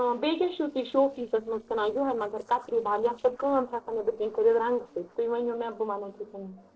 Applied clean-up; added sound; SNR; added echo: neural separator model SepFormer DNS4.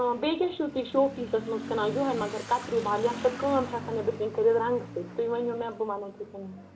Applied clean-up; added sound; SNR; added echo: none; Motorcycle / Accelerating, revving, vroom; 12 dB; reverberation time 0.4 s.